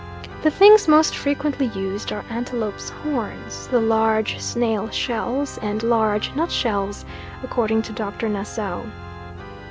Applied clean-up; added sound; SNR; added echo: none; Organ; 14 dB; none.